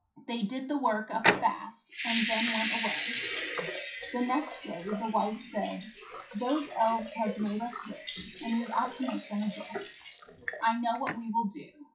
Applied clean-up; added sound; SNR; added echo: classical method WPE with log-MMSE.